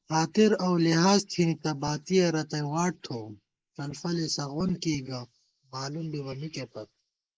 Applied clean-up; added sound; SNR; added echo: neural mask model Resemble Enhance denoiser.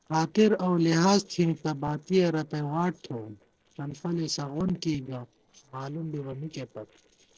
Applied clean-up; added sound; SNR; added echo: neural separator model SepFormer DNS4.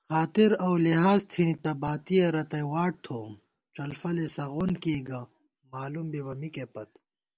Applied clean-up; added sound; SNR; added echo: none; none; none; none.